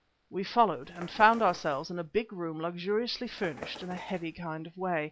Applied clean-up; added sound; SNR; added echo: none; Bird; 20 dB; none.